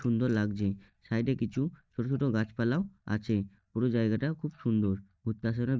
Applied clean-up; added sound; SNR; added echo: neural mask model DeepFilterNet 3.